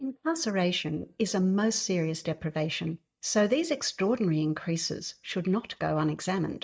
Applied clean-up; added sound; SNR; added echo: neural mask model DeepFilterNet 3.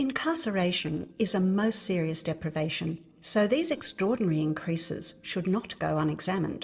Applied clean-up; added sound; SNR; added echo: neural separator model SepFormer DNS4.